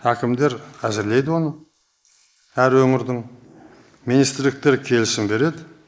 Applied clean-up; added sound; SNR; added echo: neural mask model Resemble Enhance denoiser.